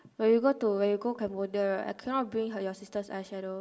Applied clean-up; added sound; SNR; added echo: none; none; none; reverberation time 0.4 s.